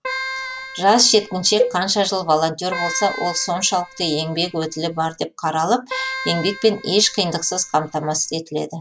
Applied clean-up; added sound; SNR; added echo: none; Keyboard (musical) + Cowbell; 9 dB; none.